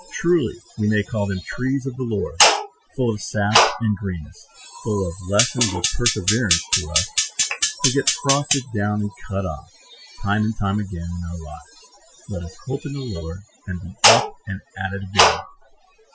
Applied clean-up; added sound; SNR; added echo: classical method Wiener filter.